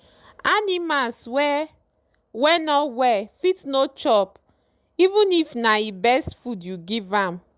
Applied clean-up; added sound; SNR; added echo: none; none; none; none.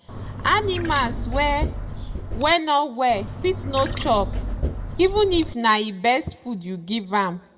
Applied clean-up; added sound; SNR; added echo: none; Trickle, dribble / Chirp, tweet; 5 dB; reverberation time 0.4 s.